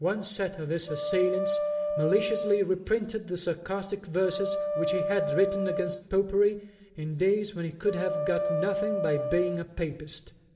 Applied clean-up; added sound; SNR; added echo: none; Wind instrument, woodwind instrument; 3 dB; reverberation time 1.8 s.